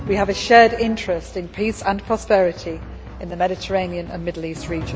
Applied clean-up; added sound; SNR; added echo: none; Drum; 14 dB; none.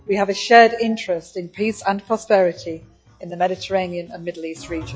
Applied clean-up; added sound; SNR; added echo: classical method log-MMSE.